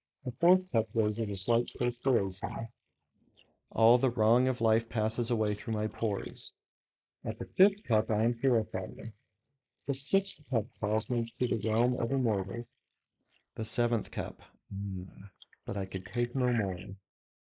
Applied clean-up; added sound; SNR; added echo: neural mask model Resemble Enhance denoiser.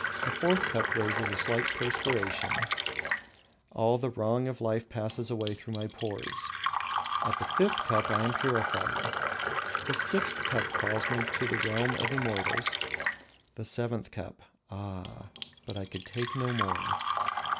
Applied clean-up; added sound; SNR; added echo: none; Fill (with liquid); 0 dB; none.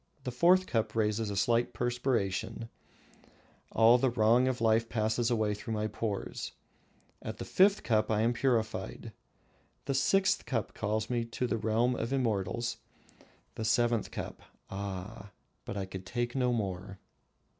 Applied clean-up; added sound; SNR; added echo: none; none; none; none.